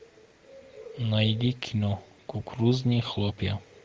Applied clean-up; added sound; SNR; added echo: none; none; none; none.